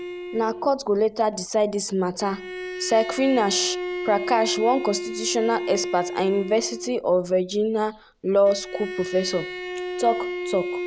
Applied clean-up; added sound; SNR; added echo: none; Bowed string instrument; 8 dB; none.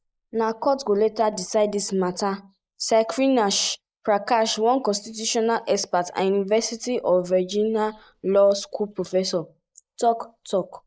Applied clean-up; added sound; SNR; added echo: neural mask model Resemble Enhance denoiser.